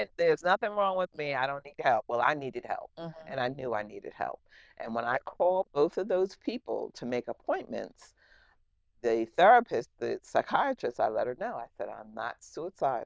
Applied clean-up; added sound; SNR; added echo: neural diffusion model UNIVERSE++.